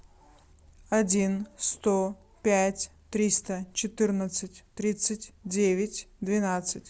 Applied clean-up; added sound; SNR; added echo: none; none; none; none.